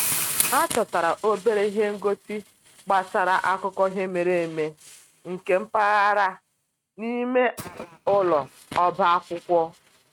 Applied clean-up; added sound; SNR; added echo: neural mask model RNNoise.